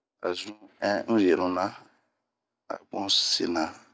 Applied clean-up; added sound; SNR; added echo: none; none; none; none.